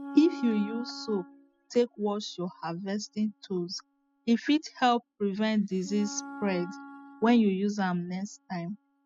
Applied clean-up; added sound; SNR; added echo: classical method spectral subtraction.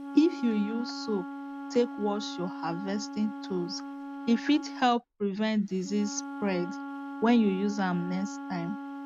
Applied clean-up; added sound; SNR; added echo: none; Wind instrument, woodwind instrument; 10 dB; none.